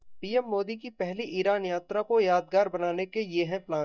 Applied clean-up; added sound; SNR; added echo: neural mask model DeepFilterNet 3.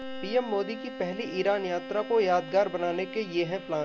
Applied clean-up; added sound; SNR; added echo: none; Bowed string instrument; 12 dB; none.